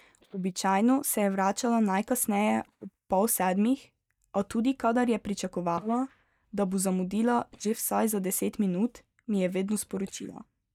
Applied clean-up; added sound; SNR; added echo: neural mask model DeepFilterNet 3.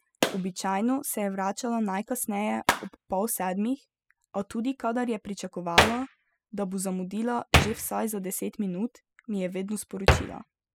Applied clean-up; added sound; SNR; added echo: classical method spectral subtraction.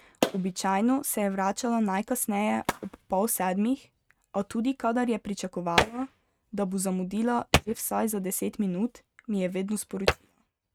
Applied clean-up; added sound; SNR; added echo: neural mask model RNNoise.